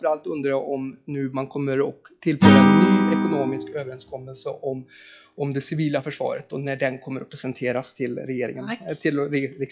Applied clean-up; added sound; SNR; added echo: classical method log-MMSE.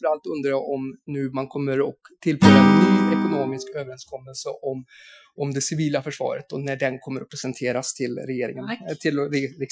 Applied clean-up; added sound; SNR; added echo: classical method Wiener filter.